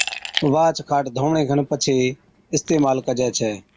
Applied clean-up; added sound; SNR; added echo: none; Glass; 13 dB; none.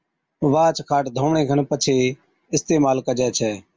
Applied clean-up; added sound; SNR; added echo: none; none; none; none.